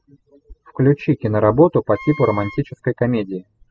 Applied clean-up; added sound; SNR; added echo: classical method spectral subtraction.